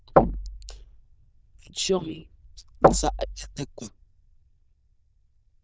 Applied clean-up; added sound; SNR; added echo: neural diffusion model UNIVERSE++.